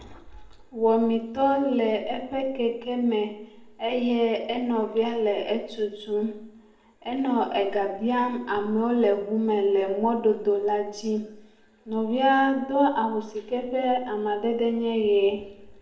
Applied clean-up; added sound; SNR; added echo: none; none; none; reverberation time 0.6 s.